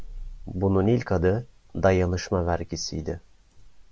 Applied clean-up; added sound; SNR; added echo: none; none; none; none.